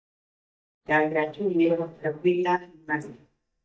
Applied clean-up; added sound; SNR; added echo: neural mask model DeepFilterNet 3.